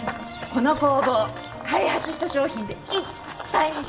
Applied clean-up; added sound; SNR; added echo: none; Run / Bird vocalization, bird call, bird song; 12 dB; reverberation time 0.6 s.